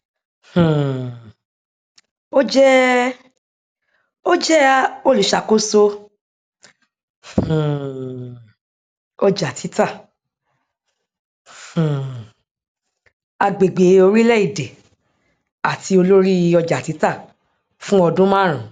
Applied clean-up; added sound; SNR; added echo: none; none; none; none.